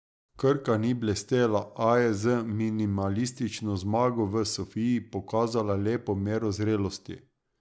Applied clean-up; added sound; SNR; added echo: none; none; none; none.